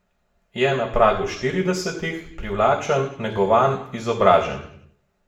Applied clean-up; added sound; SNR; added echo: none; none; none; reverberation time 0.7 s.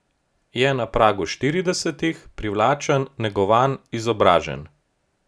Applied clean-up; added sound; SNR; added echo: none; none; none; none.